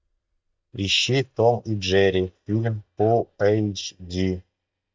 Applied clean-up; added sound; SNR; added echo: neural mask model DeepFilterNet 3.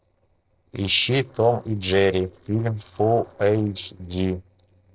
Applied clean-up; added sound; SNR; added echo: neural separator model SepFormer DNS4.